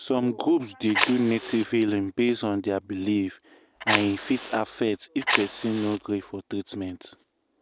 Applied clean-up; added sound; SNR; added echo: none; Fire; 4 dB; none.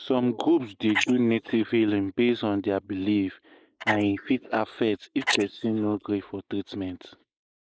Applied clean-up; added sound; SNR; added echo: neural mask model Resemble Enhance denoiser.